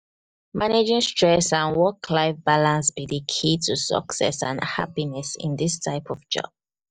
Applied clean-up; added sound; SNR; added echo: neural mask model DeepFilterNet 3.